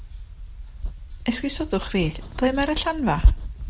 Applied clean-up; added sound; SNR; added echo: none; none; none; none.